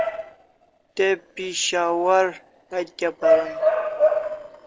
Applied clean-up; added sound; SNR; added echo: neural separator model SepFormer DNS4.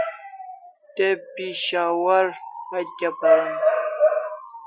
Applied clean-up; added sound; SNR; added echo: classical method Wiener filter.